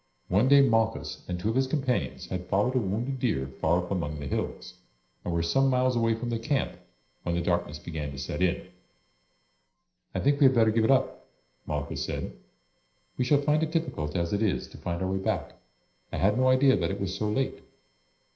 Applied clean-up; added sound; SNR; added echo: neural separator model SepFormer DNS4.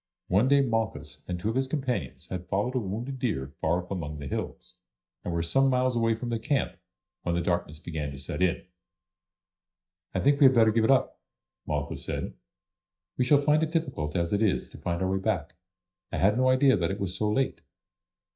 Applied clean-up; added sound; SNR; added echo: neural mask model DeepFilterNet 3.